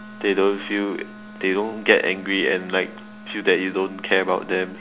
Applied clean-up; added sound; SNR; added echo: none; Wind instrument, woodwind instrument; 18 dB; none.